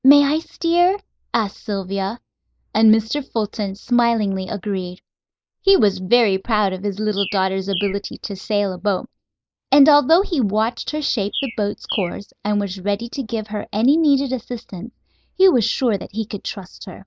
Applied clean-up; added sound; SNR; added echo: neural mask model Resemble Enhance denoiser.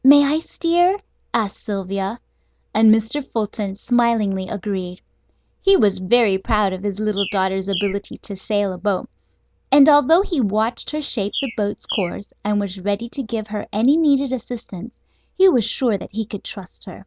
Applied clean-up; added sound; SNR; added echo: none; Bird; 14 dB; none.